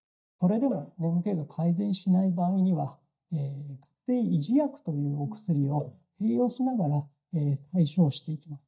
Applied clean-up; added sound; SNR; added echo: neural mask model DeepFilterNet 3.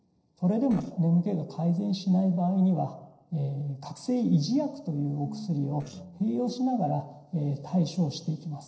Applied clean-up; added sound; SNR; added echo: neural separator model SepFormer DNS4.